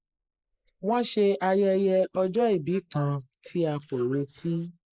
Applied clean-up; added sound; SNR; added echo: neural mask model Resemble Enhance denoiser.